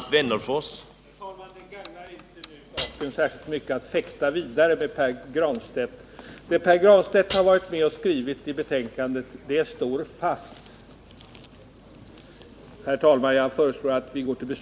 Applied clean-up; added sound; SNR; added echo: none; Shatter / Crushing; 18 dB; none.